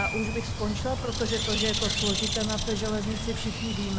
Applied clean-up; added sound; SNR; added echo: none; Bird; -1 dB; none.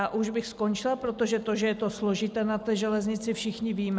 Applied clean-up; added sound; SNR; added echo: none; none; none; none.